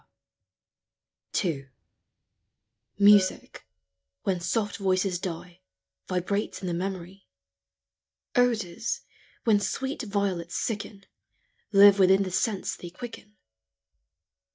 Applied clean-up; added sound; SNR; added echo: neural mask model DeepFilterNet 3.